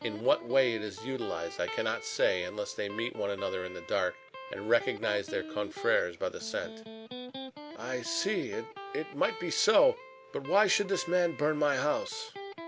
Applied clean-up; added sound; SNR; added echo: none; Electric guitar; 13 dB; none.